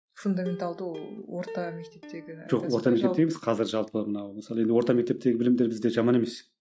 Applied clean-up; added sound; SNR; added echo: neural mask model RNNoise.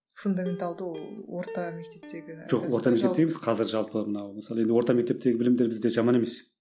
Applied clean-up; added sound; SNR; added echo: none; Plucked string instrument; 17 dB; none.